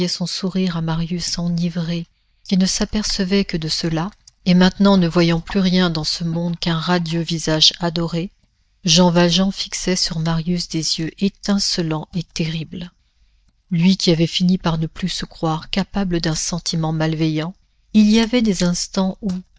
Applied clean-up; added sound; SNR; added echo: neural mask model DeepFilterNet 3.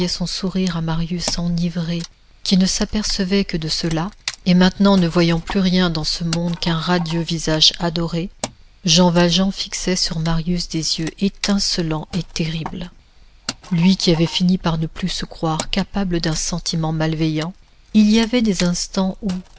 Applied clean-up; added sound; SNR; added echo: none; Wood; 18 dB; none.